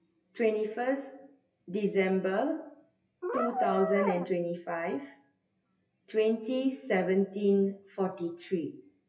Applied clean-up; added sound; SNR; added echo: classical method WPE with log-MMSE.